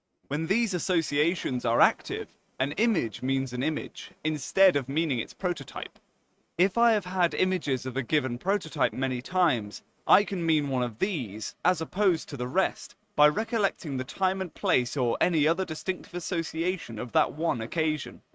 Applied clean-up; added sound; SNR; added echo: neural mask model RNNoise.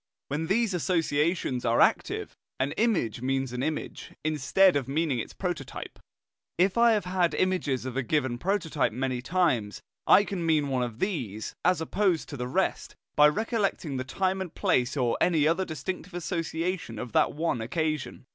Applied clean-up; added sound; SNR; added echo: none; none; none; none.